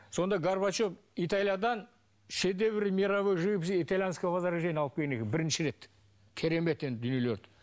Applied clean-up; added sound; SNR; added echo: none; none; none; none.